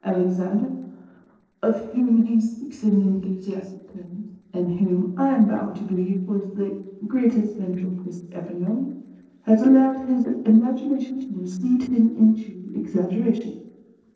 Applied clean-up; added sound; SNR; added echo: neural separator model SepFormer DNS4.